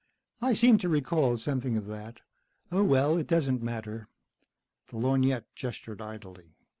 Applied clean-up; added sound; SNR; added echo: none; none; none; none.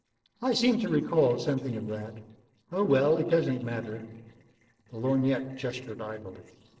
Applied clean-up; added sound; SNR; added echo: neural separator model SepFormer DNS4.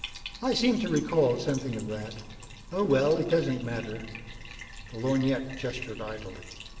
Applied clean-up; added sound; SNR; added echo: none; Bathtub (filling or washing); 14 dB; reverberation time 2.7 s.